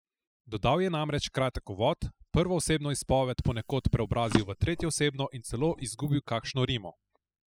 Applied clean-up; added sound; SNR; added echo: classical method spectral subtraction.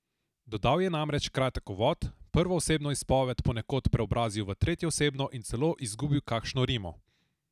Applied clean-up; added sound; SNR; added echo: none; none; none; none.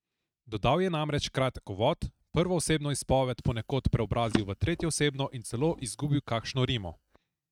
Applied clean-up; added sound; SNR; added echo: neural mask model RNNoise.